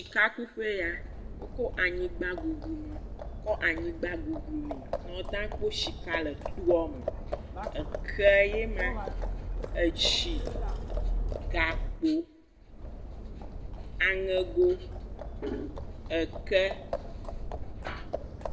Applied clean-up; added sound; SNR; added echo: none; Livestock, farm animals, working animals; 4 dB; reverberation time 0.7 s.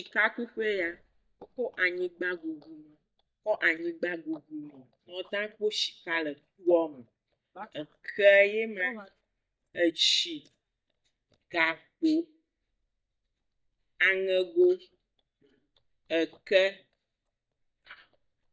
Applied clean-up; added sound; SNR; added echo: neural mask model DeepFilterNet 3.